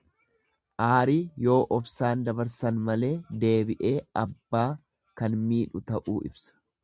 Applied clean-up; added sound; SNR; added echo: none; none; none; none.